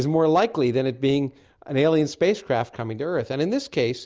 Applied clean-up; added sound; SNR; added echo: none; none; none; none.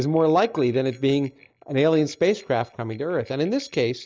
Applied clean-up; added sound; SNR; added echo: neural mask model DeepFilterNet 3.